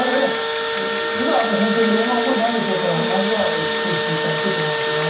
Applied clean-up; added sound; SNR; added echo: none; Engine / Drill; -1 dB; reverberation time 0.6 s.